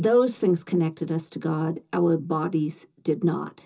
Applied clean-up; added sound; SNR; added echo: none; none; none; reverberation time 0.2 s.